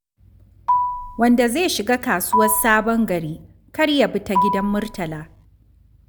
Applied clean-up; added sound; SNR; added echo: none; Marimba, xylophone; 4 dB; none.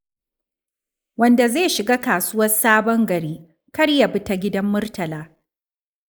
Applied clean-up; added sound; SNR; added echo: neural mask model Resemble Enhance denoiser.